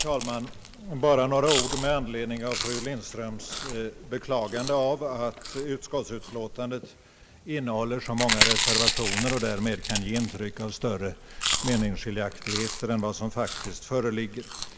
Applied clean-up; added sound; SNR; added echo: none; Chewing, mastication; 3 dB; none.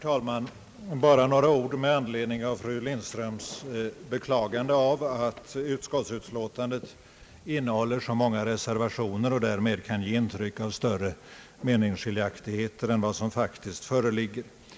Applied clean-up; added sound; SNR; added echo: none; none; none; none.